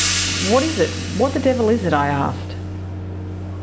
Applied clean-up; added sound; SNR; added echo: none; Microwave oven + Hi-hat; 4 dB; none.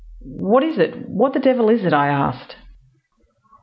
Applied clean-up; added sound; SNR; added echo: none; none; none; none.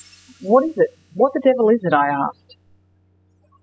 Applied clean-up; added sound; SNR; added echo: classical method spectral subtraction.